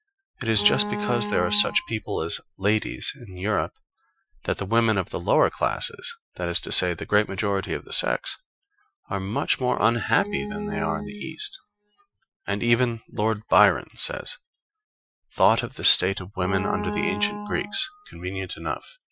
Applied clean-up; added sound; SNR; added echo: classical method Wiener filter.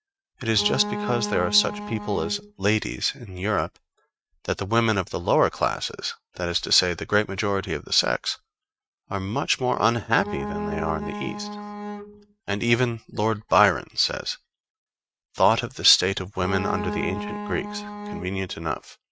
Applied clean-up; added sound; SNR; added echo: neural mask model RNNoise.